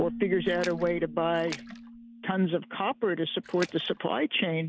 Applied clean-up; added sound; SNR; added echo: none; Keyboard (musical) + Splash, splatter; 14 dB; none.